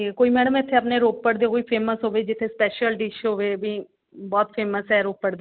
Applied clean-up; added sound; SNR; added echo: none; none; none; none.